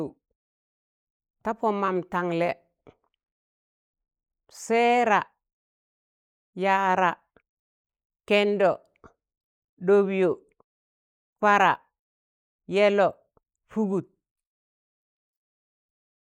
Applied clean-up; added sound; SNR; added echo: neural mask model Resemble Enhance denoiser.